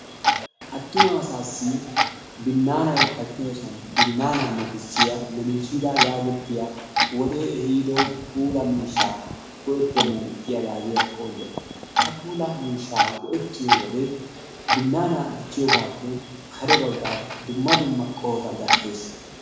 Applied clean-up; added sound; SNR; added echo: none; Clock; 0 dB; reverberation time 1.0 s.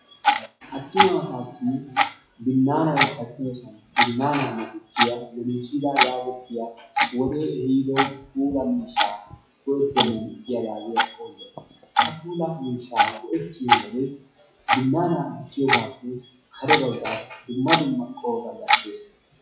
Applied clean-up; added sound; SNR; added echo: classical method WPE with log-MMSE.